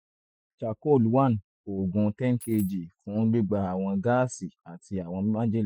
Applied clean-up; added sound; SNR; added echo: classical method Wiener filter.